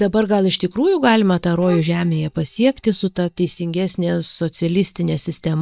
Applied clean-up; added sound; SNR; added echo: neural mask model DeepFilterNet 3.